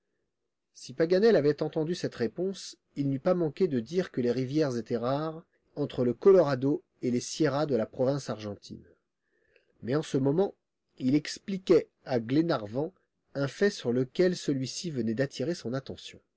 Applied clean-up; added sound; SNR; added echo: none; none; none; none.